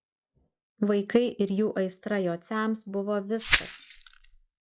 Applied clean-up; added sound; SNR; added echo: classical method log-MMSE.